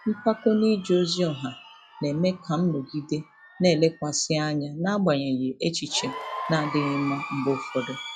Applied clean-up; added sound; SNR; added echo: classical method log-MMSE.